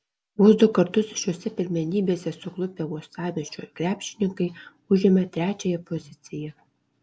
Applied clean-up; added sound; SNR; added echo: none; none; none; none.